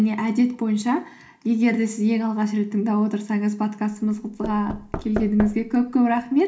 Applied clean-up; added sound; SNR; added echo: none; Knock / Wood; 12 dB; reverberation time 0.4 s.